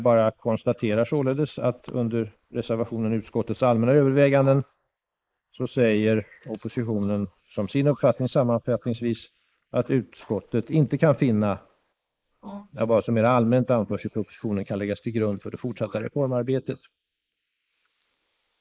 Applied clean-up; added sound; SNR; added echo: neural mask model Resemble Enhance denoiser.